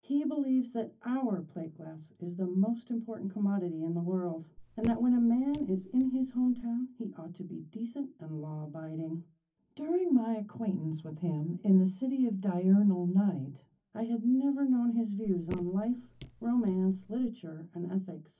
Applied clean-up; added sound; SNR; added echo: none; Raindrop / Drip; 16 dB; reverberation time 0.3 s.